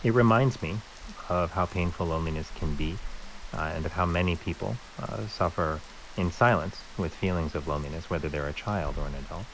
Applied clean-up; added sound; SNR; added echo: none; Rain; 11 dB; none.